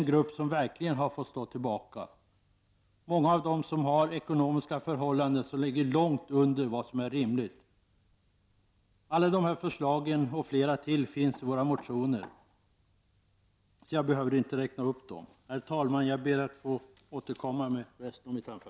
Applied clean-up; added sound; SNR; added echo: none; none; none; none.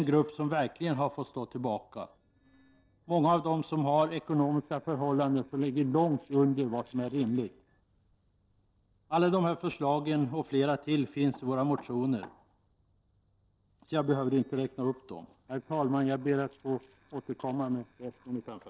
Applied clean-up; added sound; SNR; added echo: neural separator model SepFormer DNS4.